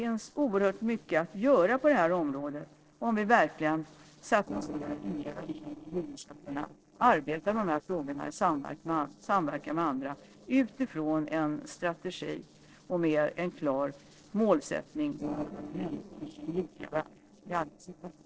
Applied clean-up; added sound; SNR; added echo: neural separator model SepFormer DNS4.